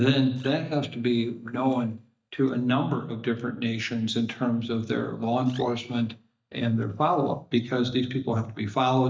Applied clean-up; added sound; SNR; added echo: neural mask model DeepFilterNet 3.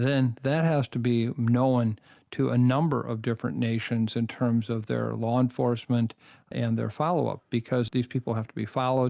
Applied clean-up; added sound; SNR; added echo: none; none; none; none.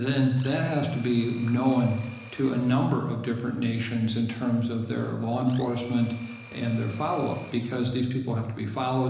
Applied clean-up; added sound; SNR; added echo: none; Domestic sounds, home sounds; 19 dB; reverberation time 1.0 s.